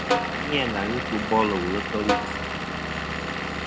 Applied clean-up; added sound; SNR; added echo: none; Snare drum + Engine / Vehicle; -1 dB; none.